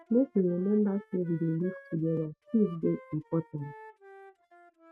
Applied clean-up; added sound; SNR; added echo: neural mask model RNNoise.